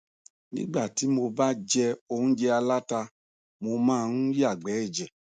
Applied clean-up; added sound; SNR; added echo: none; none; none; none.